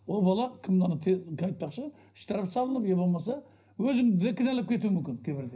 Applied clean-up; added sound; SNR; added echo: none; none; none; reverberation time 0.4 s.